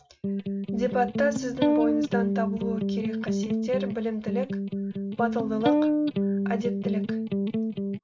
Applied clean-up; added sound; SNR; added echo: none; Electric guitar; -4 dB; reverberation time 0.2 s.